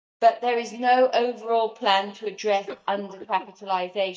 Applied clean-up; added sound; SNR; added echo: neural mask model DeepFilterNet 3.